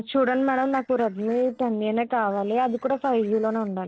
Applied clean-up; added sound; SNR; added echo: neural separator model SepFormer DNS4.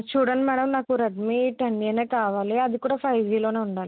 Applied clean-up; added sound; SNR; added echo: none; none; none; none.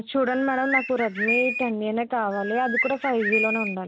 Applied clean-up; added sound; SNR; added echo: none; Bird; 3 dB; none.